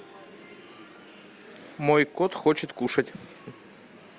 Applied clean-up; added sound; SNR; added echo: none; none; none; none.